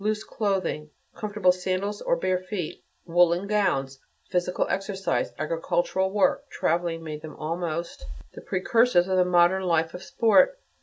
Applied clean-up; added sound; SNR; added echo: none; none; none; none.